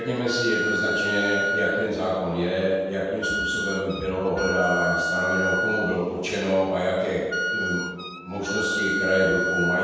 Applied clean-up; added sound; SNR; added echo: none; Wind instrument, woodwind instrument; 3 dB; reverberation time 1.2 s.